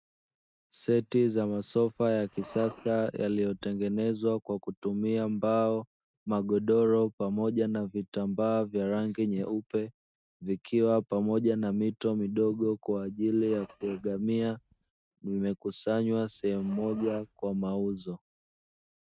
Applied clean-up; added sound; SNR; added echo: neural mask model RNNoise.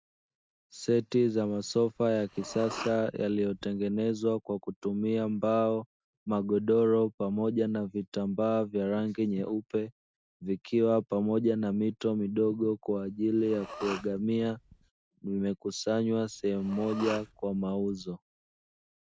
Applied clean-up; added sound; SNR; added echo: none; Respiratory sounds; 15 dB; none.